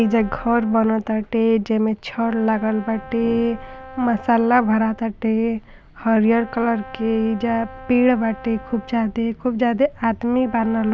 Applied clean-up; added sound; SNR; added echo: none; Brass instrument + Brass instrument; 20 dB; none.